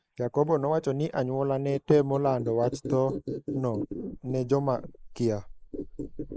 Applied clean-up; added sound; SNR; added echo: neural mask model Resemble Enhance denoiser.